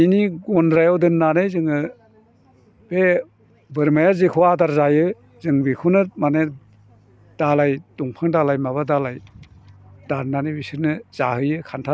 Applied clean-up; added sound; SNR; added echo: none; none; none; none.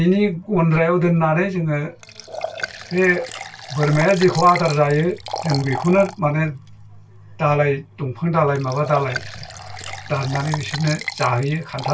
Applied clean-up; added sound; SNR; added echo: none; Liquid; 13 dB; reverberation time 0.2 s.